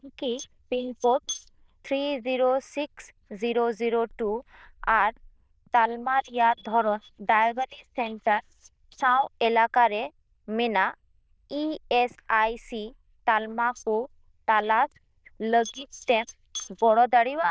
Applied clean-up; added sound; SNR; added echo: neural diffusion model UNIVERSE++.